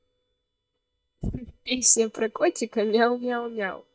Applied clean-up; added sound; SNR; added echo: neural mask model DeepFilterNet 3.